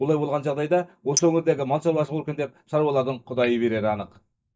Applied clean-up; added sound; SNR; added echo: neural mask model DeepFilterNet 3.